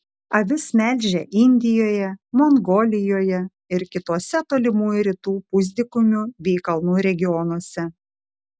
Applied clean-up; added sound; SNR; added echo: none; none; none; none.